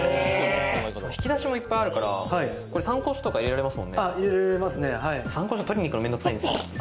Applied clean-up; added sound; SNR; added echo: none; Thump, thud + Bird; 11 dB; none.